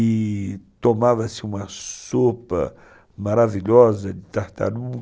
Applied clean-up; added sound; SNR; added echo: none; none; none; none.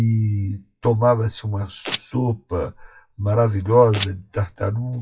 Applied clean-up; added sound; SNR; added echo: classical method WPE with log-MMSE.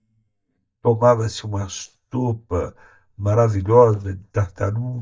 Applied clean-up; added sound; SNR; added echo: neural mask model DeepFilterNet 3.